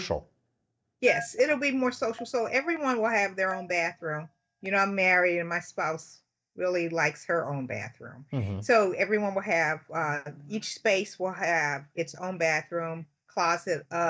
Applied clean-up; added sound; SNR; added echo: neural mask model DeepFilterNet 3.